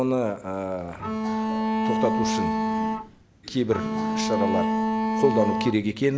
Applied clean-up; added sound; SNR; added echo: none; Bowed string instrument; -2 dB; none.